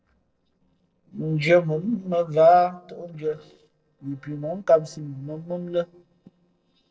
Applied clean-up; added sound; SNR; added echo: neural separator model SepFormer DNS4.